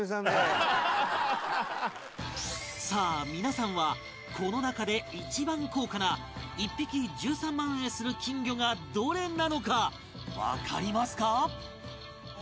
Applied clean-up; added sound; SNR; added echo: none; none; none; none.